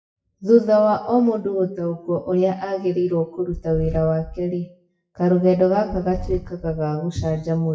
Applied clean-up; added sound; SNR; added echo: classical method WPE with log-MMSE.